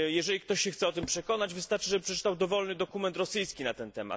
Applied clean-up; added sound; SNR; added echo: none; none; none; none.